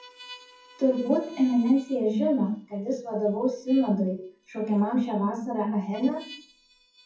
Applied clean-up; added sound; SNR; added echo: classical method WPE with log-MMSE.